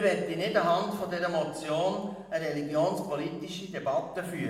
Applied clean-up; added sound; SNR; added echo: none; none; none; reverberation time 0.9 s.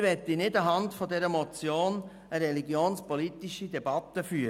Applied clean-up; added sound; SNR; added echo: none; none; none; none.